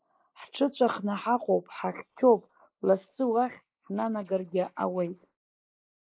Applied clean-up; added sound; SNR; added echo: neural mask model Resemble Enhance denoiser.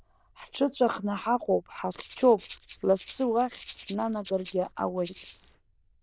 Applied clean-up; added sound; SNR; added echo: neural diffusion model UNIVERSE++.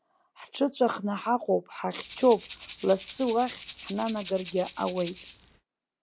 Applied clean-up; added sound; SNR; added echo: none; Rattle (instrument); 16 dB; none.